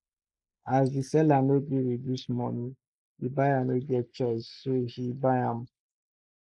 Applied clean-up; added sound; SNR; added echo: neural mask model Resemble Enhance denoiser.